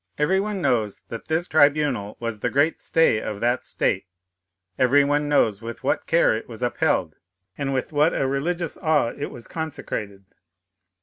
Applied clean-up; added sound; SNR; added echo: none; none; none; none.